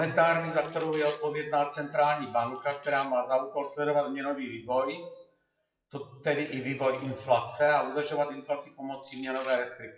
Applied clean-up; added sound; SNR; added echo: classical method WPE with log-MMSE.